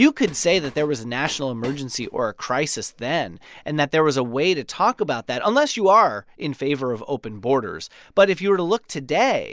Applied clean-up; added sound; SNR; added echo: none; Train; 20 dB; none.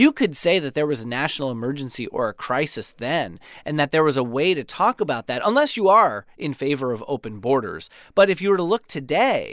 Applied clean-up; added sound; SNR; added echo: none; none; none; none.